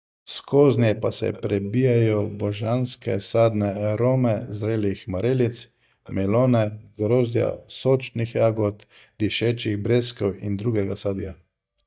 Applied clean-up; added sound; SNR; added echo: neural mask model DeepFilterNet 3.